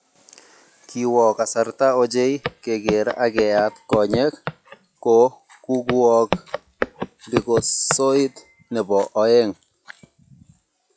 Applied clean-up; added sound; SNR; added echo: classical method log-MMSE.